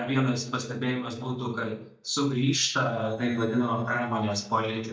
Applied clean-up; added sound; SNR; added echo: neural mask model DeepFilterNet 3.